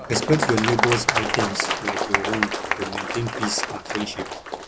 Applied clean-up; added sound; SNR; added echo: none; Applause; -1 dB; none.